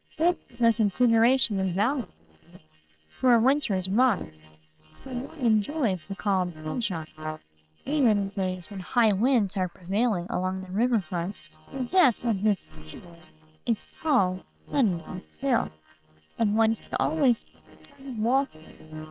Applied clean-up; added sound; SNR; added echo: neural separator model SepFormer WHAM!.